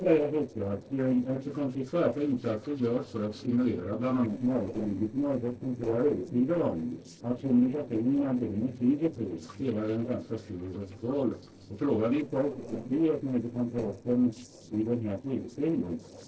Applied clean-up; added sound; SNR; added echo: neural separator model SepFormer DNS4.